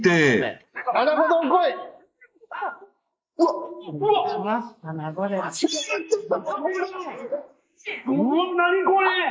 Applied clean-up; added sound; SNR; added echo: neural mask model Resemble Enhance denoiser.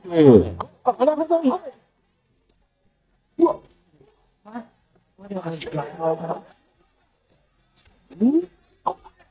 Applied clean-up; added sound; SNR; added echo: neural mask model DeepFilterNet 3.